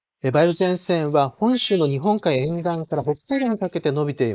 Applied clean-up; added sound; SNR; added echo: neural mask model Resemble Enhance denoiser.